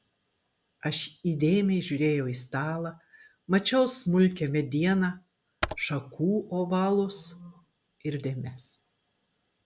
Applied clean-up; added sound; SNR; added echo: none; Computer keyboard; 8 dB; none.